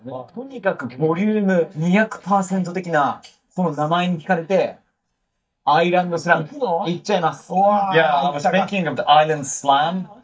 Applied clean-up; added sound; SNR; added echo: neural mask model DeepFilterNet 3.